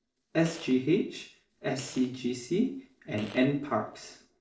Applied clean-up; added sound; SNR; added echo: neural separator model SepFormer DNS4.